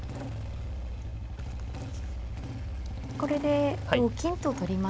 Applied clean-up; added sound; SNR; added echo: none; Engine starting / Motorcycle; 3 dB; none.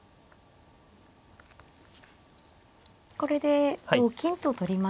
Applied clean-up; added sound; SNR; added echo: none; none; none; none.